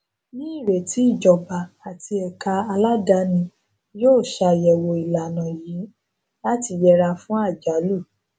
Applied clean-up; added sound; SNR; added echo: none; none; none; none.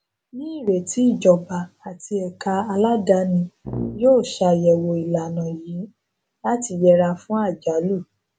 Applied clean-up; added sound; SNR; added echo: none; Brass instrument; 11 dB; none.